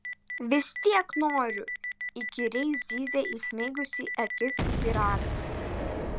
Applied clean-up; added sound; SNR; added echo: none; Boom; 3 dB; none.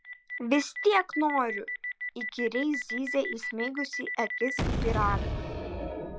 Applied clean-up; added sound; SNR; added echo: classical method log-MMSE.